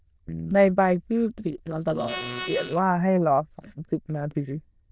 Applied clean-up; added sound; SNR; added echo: neural diffusion model UNIVERSE++.